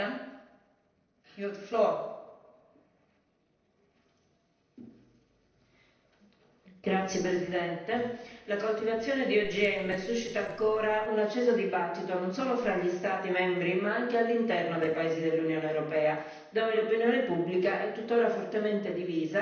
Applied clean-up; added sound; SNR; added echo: neural separator model SepFormer DNS4.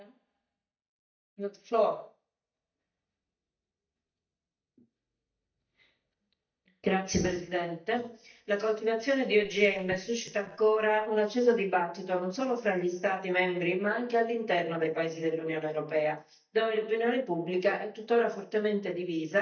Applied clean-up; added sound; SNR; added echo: neural mask model DeepFilterNet 3.